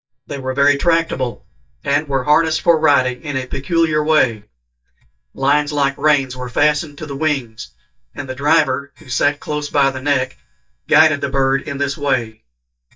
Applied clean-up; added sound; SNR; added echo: neural mask model DeepFilterNet 3.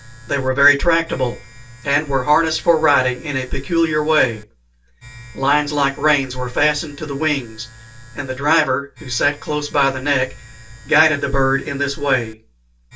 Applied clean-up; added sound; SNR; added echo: none; Domestic sounds, home sounds; 20 dB; reverberation time 0.2 s.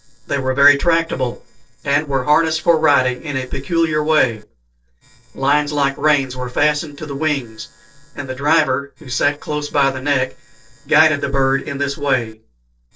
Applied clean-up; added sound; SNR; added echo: neural separator model SepFormer DNS4.